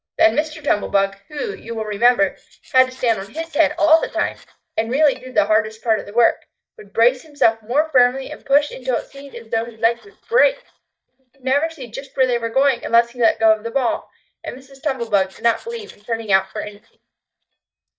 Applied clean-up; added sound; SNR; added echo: neural mask model DeepFilterNet 3.